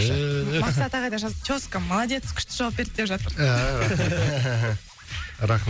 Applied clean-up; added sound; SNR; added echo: none; none; none; none.